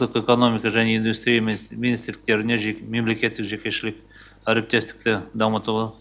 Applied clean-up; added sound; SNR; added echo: none; none; none; none.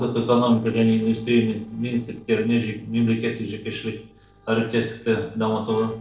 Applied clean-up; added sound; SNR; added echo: neural separator model SepFormer DNS4.